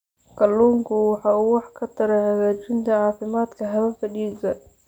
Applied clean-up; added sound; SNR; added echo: none; none; none; none.